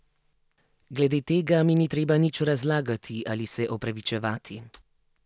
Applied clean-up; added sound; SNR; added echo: none; none; none; none.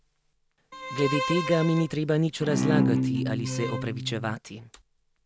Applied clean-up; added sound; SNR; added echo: none; Bowed string instrument; 0 dB; none.